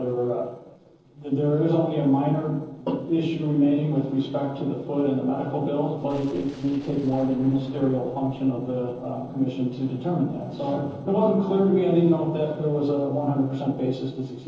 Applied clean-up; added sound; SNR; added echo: neural separator model SepFormer DNS4.